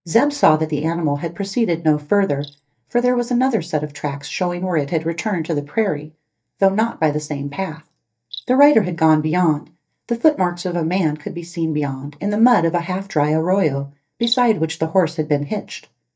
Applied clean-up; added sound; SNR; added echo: neural mask model DeepFilterNet 3.